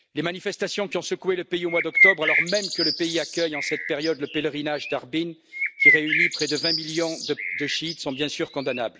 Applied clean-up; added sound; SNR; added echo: none; Bird; -3 dB; none.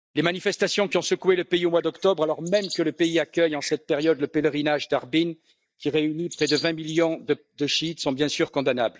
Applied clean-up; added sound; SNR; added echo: neural mask model DeepFilterNet 3.